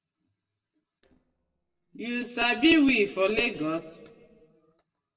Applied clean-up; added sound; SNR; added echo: neural separator model SepFormer DNS4.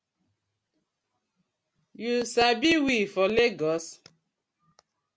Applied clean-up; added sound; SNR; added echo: none; none; none; none.